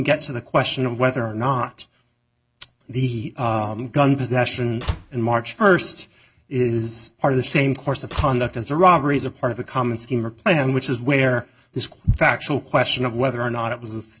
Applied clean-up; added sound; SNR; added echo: none; Slam; 10 dB; none.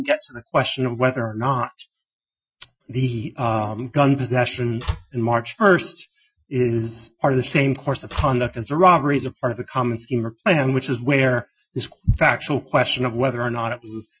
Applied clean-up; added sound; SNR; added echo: classical method Wiener filter.